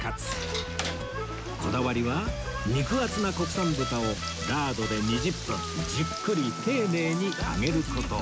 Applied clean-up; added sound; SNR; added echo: none; none; none; none.